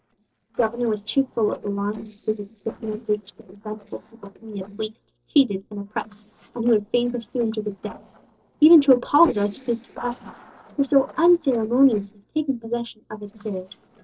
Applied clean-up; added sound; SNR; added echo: neural separator model SepFormer DNS4.